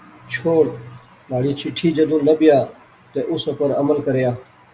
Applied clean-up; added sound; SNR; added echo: none; none; none; none.